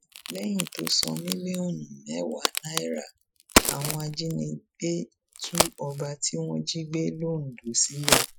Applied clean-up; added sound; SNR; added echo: classical method Wiener filter.